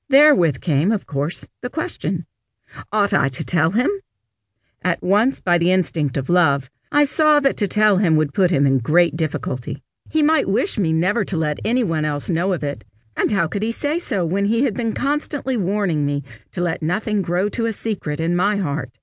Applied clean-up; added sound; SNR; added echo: none; none; none; none.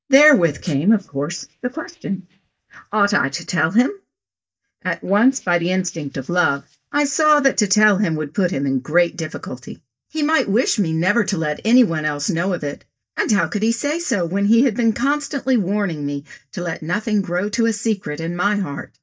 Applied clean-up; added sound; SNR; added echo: neural mask model DeepFilterNet 3.